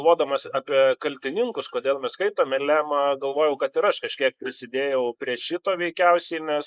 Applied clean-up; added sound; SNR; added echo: neural mask model Resemble Enhance denoiser.